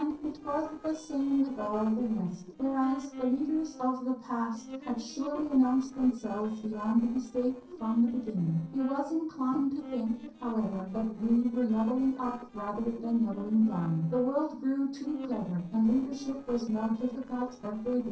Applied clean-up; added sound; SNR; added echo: neural separator model SepFormer DNS4.